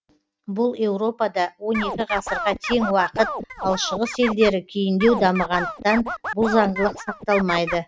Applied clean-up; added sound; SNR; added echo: neural mask model RNNoise.